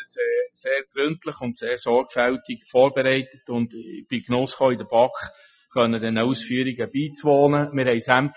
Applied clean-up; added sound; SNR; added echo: classical method Wiener filter.